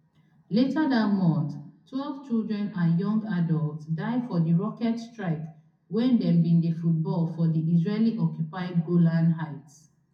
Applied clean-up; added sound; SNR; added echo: none; none; none; reverberation time 0.3 s.